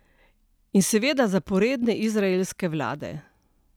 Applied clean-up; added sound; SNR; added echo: none; none; none; none.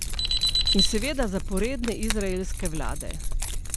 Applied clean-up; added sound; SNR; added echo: none; Alarm + Keys jangling; -5 dB; none.